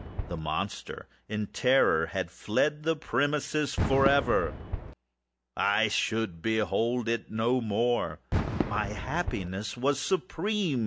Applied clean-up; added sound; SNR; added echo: none; Fireworks; 8 dB; none.